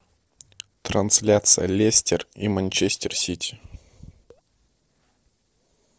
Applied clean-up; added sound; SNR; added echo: neural separator model SepFormer DNS4.